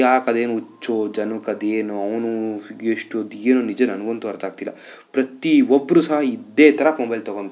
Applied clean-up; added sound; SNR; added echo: none; none; none; none.